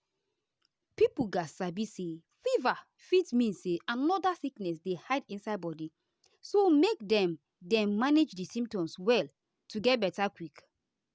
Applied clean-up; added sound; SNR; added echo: none; none; none; none.